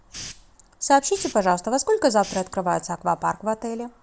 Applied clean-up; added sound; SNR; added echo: none; Hiss; 19 dB; none.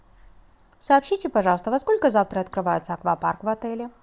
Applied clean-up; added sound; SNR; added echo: none; none; none; none.